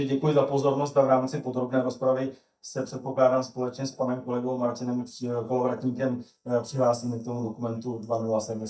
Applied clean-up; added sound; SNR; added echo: neural mask model DeepFilterNet 3.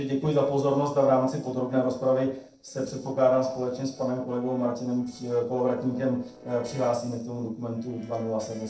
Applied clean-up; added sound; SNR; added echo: neural separator model SepFormer DNS4.